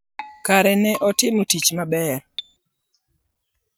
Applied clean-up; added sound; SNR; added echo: none; Keyboard (musical); 16 dB; none.